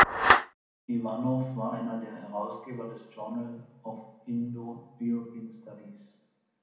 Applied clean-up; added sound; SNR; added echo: none; Clapping; -3 dB; reverberation time 0.8 s.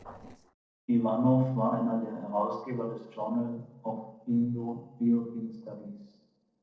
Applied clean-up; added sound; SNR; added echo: neural separator model SepFormer DNS4.